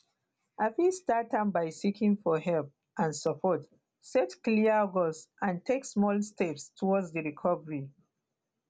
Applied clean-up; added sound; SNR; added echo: none; none; none; none.